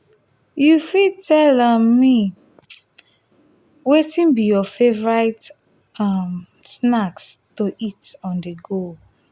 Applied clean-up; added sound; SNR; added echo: none; none; none; none.